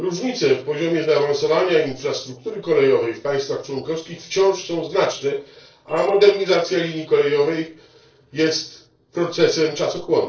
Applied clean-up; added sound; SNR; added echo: neural separator model SepFormer DNS4.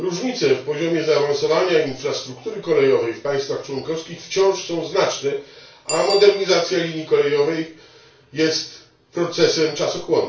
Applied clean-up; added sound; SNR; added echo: none; Bicycle bell; 20 dB; reverberation time 0.3 s.